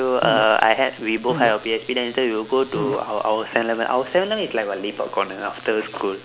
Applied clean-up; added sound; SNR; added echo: none; Fart; 10 dB; none.